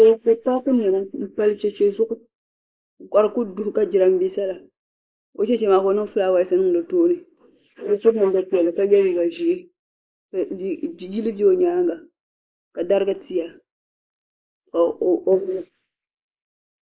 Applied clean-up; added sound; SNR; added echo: neural mask model Resemble Enhance denoiser.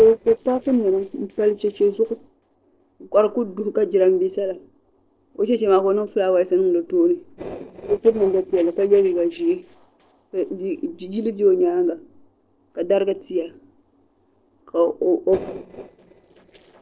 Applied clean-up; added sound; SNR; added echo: neural separator model SepFormer DNS4.